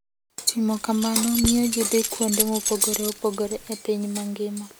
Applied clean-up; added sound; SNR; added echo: none; Keys jangling; 5 dB; none.